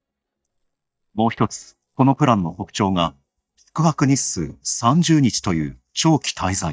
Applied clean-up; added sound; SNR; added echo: neural mask model DeepFilterNet 3.